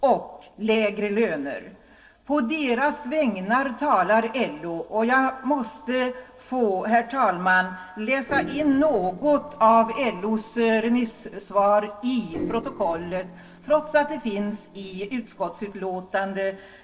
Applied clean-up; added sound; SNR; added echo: neural separator model SepFormer DNS4.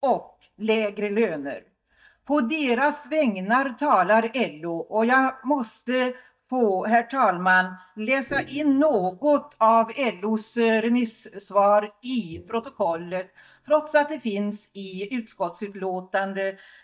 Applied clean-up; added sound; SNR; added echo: neural mask model DeepFilterNet 3.